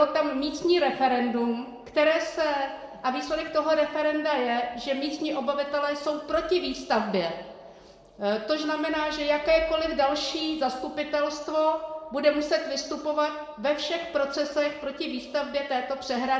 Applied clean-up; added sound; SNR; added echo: none; none; none; reverberation time 0.8 s.